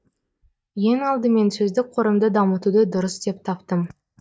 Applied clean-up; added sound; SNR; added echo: neural mask model DeepFilterNet 3.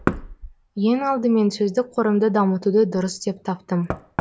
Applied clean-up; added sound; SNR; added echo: none; Knock; 12 dB; none.